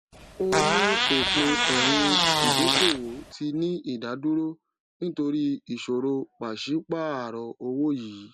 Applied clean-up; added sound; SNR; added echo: none; Fart; -5 dB; none.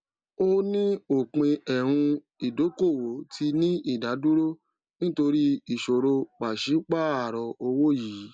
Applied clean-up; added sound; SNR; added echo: none; none; none; none.